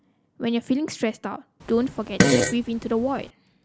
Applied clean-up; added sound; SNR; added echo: none; Fart; -2 dB; none.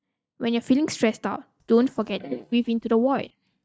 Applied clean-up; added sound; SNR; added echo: neural mask model DeepFilterNet 3.